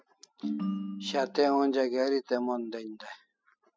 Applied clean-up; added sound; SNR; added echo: classical method spectral subtraction.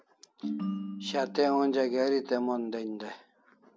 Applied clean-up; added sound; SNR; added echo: none; Ringtone; 9 dB; none.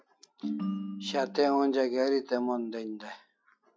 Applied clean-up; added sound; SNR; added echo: classical method log-MMSE.